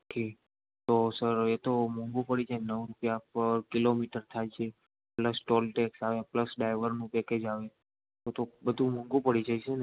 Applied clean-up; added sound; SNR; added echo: none; none; none; none.